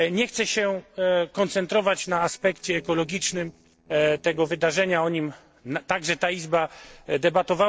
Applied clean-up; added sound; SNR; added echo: neural separator model SepFormer DNS4.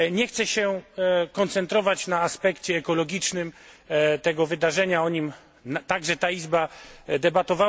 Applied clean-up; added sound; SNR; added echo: none; none; none; none.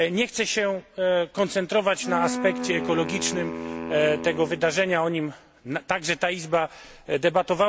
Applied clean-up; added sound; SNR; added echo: none; Wind instrument, woodwind instrument; 8 dB; none.